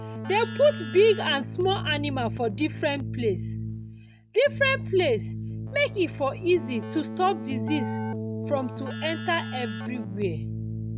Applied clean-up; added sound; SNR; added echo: none; Keyboard (musical); 6 dB; none.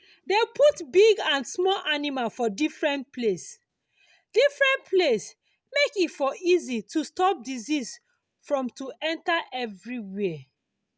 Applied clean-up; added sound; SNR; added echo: none; none; none; none.